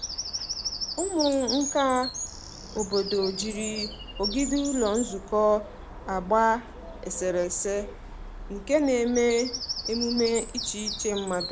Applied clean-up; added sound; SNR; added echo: none; Bird vocalization, bird call, bird song; 8 dB; none.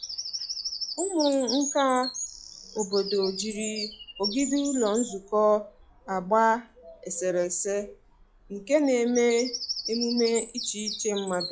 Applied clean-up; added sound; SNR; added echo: classical method log-MMSE.